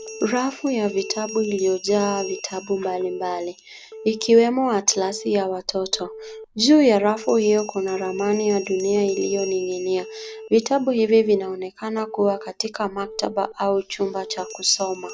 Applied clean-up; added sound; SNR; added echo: none; Telephone + Bell; 16 dB; none.